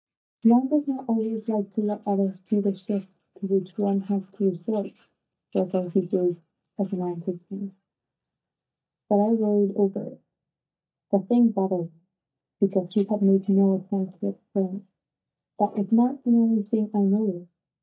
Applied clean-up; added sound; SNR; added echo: neural mask model DeepFilterNet 3.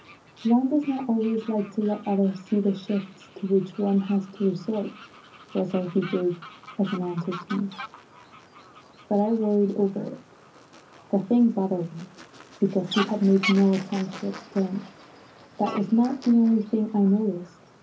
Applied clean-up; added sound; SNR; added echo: none; Fowl; 16 dB; reverberation time 0.4 s.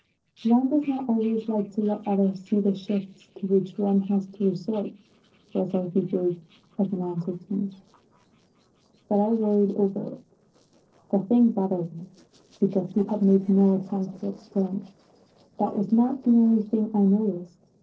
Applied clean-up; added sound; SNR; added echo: neural separator model SepFormer DNS4.